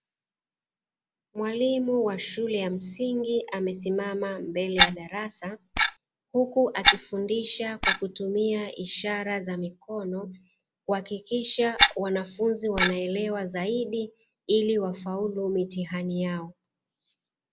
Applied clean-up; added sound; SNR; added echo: none; Clock; -4 dB; none.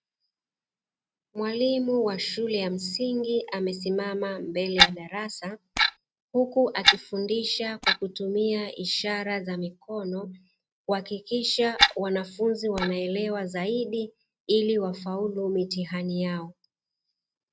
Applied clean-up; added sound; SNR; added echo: neural mask model RNNoise.